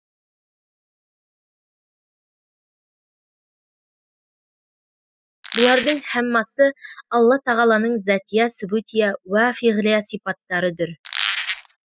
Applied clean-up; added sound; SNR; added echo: classical method spectral subtraction.